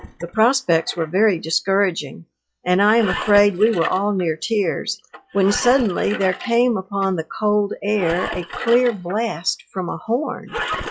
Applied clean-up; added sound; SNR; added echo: classical method log-MMSE.